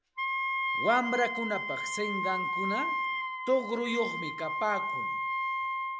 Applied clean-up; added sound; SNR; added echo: none; Wind instrument, woodwind instrument; 0 dB; none.